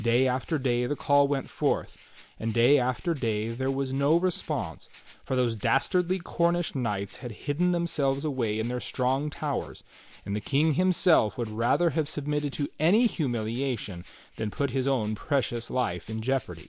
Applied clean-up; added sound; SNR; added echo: neural mask model Resemble Enhance denoiser.